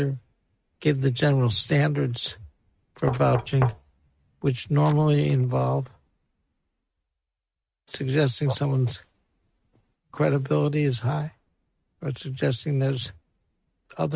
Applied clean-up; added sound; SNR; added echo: neural mask model RNNoise.